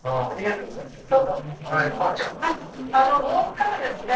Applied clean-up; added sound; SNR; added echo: neural separator model SepFormer DNS4.